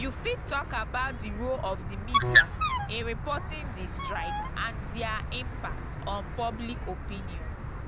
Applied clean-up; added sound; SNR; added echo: none; Bird; -5 dB; none.